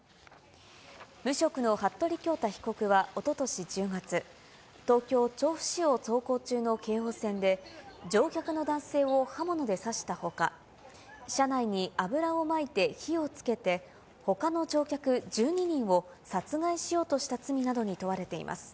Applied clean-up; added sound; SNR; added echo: none; none; none; none.